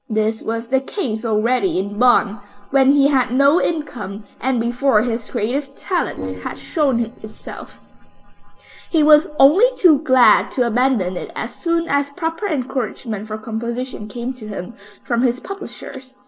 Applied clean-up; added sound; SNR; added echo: neural separator model SepFormer DNS4.